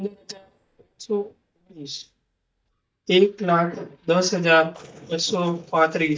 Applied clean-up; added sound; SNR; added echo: neural mask model DeepFilterNet 3.